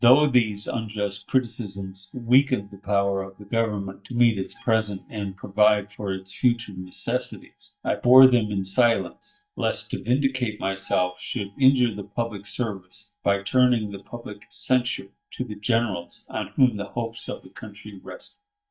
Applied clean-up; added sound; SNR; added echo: neural mask model DeepFilterNet 3.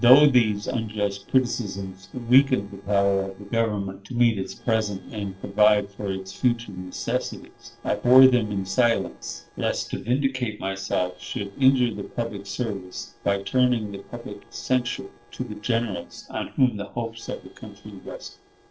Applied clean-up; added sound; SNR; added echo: neural separator model SepFormer DNS4.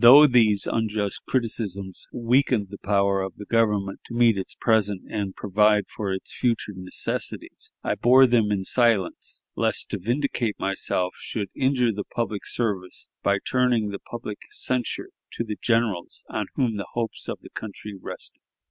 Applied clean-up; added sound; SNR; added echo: none; none; none; none.